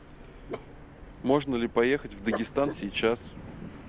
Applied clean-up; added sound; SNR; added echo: none; Dog; 12 dB; none.